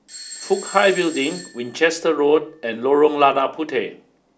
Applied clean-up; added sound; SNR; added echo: none; Bell / Doorbell; 19 dB; none.